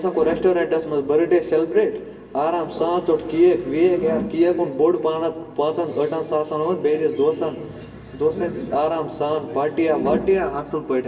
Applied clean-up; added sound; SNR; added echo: none; none; none; reverberation time 2.9 s.